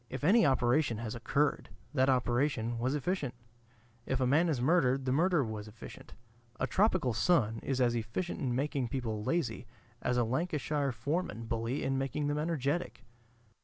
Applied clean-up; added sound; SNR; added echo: none; none; none; none.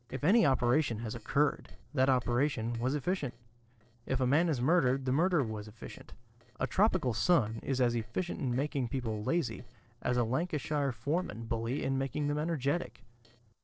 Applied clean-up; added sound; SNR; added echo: neural separator model SepFormer DNS4.